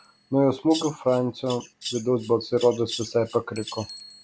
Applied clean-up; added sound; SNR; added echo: none; Bird vocalization, bird call, bird song + Bicycle; 15 dB; none.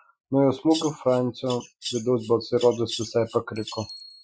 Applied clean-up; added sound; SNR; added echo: classical method Wiener filter.